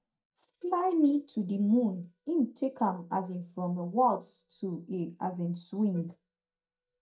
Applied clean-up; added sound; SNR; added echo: neural mask model DeepFilterNet 3.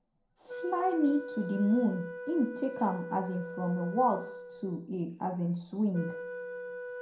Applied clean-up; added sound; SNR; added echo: none; Wind instrument, woodwind instrument; 10 dB; reverberation time 0.4 s.